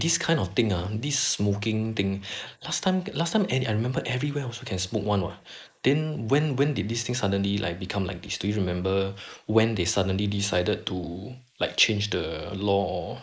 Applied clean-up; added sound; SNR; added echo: neural mask model Resemble Enhance denoiser.